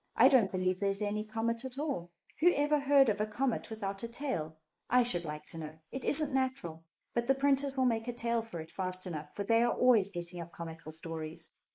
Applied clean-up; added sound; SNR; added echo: neural mask model Resemble Enhance denoiser.